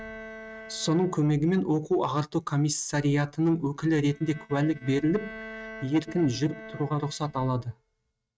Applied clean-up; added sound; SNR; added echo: neural mask model RNNoise.